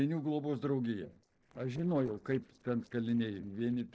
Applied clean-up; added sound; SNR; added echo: neural separator model SepFormer DNS4.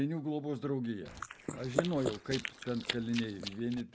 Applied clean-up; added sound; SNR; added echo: neural mask model Resemble Enhance denoiser.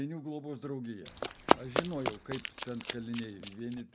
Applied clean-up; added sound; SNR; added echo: none; Run; -5 dB; none.